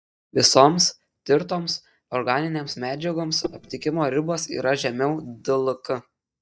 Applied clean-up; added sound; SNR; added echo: neural mask model DeepFilterNet 3.